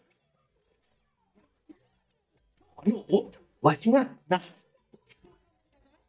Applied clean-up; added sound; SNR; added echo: neural mask model DeepFilterNet 3.